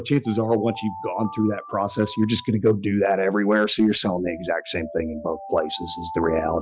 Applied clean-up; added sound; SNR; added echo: classical method Wiener filter.